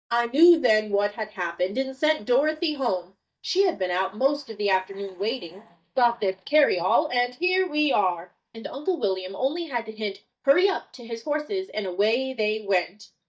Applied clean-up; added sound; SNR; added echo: neural mask model DeepFilterNet 3.